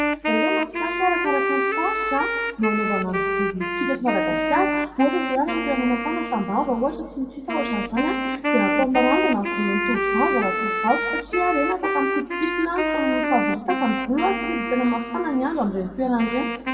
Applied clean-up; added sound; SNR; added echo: none; Wind instrument, woodwind instrument; 1 dB; reverberation time 1.5 s.